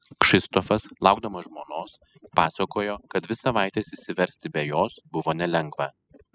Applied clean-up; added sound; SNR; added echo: classical method spectral subtraction.